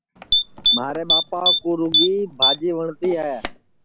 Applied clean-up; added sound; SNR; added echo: none; Typing; -4 dB; none.